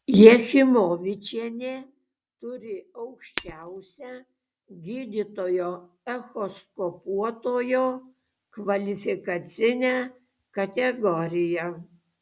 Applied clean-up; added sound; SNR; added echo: none; Shatter; 17 dB; none.